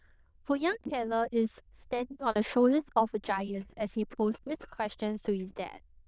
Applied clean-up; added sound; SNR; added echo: neural diffusion model UNIVERSE++.